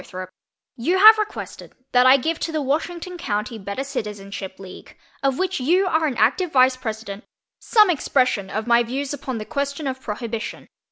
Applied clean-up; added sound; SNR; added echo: none; none; none; none.